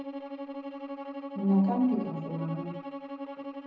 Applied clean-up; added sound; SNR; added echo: none; Bowed string instrument; 8 dB; reverberation time 1.1 s.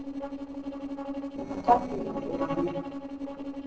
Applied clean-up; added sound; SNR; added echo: neural separator model SepFormer DNS4.